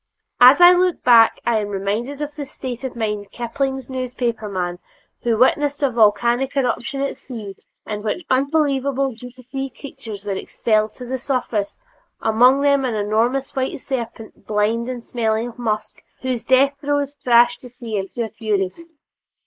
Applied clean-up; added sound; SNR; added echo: neural mask model Resemble Enhance denoiser.